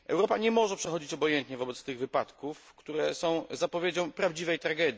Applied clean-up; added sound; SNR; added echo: none; none; none; none.